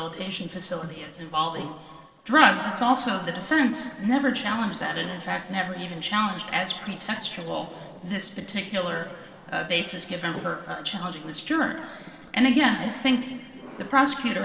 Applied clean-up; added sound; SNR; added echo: neural separator model SepFormer DNS4.